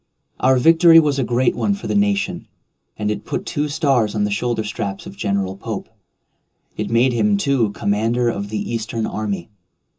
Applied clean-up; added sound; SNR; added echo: none; none; none; reverberation time 0.2 s.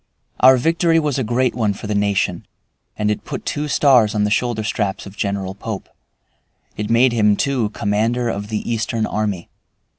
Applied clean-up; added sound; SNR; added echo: none; none; none; none.